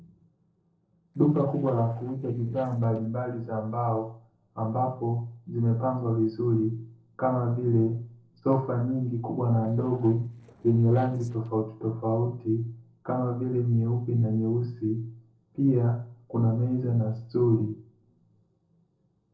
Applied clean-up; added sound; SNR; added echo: neural separator model SepFormer DNS4.